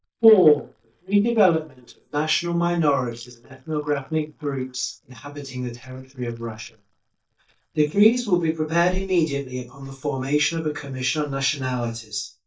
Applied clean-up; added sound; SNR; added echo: neural mask model DeepFilterNet 3.